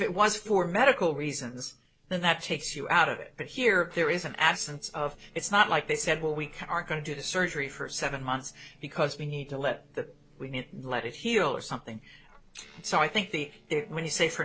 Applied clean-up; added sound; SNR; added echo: neural separator model SepFormer DNS4.